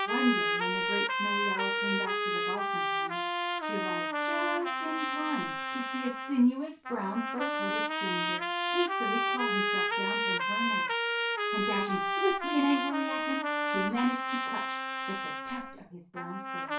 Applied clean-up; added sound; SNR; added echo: none; Trumpet; -3 dB; reverberation time 0.2 s.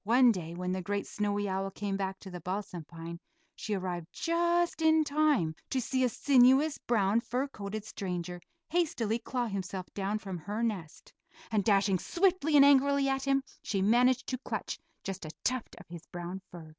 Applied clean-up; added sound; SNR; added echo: none; none; none; none.